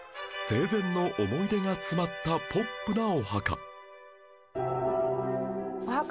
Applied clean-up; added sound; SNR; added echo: none; none; none; none.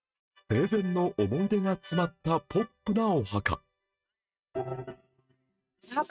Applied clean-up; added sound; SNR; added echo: neural mask model RNNoise.